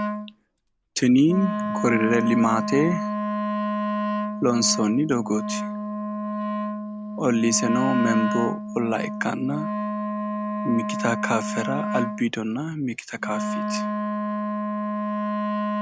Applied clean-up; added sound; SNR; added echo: none; Wind instrument, woodwind instrument; 2 dB; none.